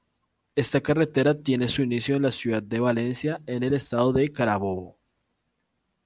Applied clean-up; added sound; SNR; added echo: none; none; none; none.